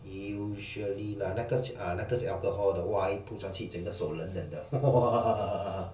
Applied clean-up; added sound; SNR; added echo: none; none; none; reverberation time 0.2 s.